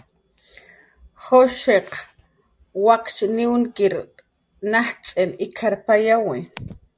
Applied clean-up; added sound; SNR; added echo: none; none; none; none.